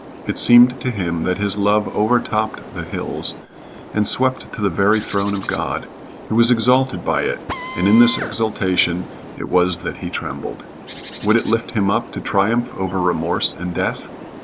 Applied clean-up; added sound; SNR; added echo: none; Bird + Drill; 14 dB; none.